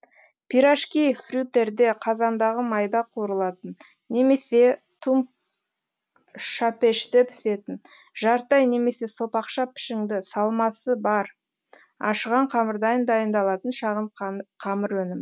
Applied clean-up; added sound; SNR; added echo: none; none; none; none.